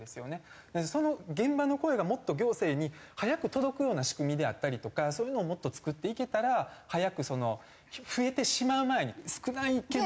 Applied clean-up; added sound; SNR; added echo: none; none; none; none.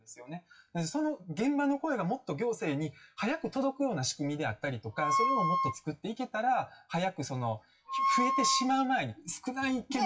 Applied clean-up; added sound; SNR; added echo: classical method WPE with log-MMSE.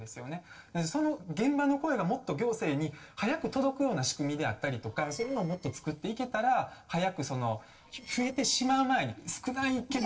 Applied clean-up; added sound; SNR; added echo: neural separator model SepFormer DNS4.